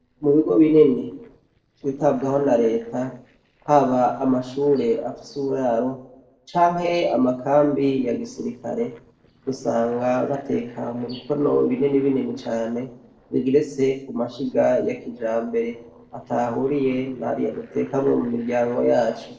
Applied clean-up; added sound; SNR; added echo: neural separator model SepFormer DNS4.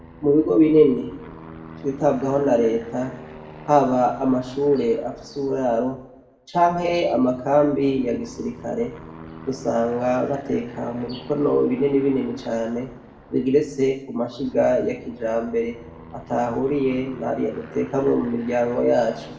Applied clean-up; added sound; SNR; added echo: none; Aircraft; 19 dB; reverberation time 0.6 s.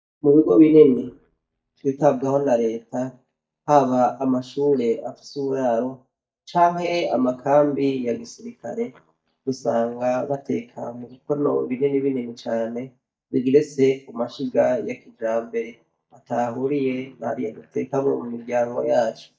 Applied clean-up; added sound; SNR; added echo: neural mask model DeepFilterNet 3.